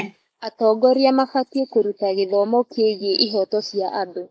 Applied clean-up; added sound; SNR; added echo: neural mask model Resemble Enhance denoiser.